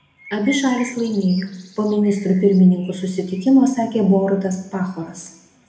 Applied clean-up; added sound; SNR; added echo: none; Bird; 20 dB; reverberation time 0.8 s.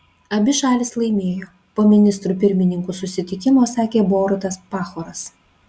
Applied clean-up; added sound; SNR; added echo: none; none; none; none.